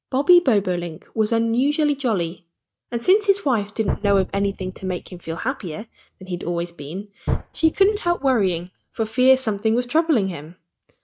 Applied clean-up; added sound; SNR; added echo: neural mask model RNNoise.